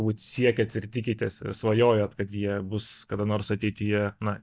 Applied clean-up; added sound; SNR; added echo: neural mask model DeepFilterNet 3.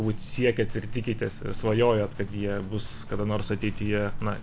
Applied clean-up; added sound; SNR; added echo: none; Motorcycle + Guitar; 17 dB; none.